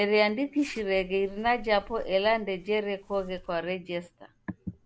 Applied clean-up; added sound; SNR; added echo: none; Zipper (clothing); 20 dB; none.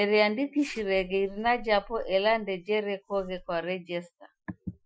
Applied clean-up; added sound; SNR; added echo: classical method Wiener filter.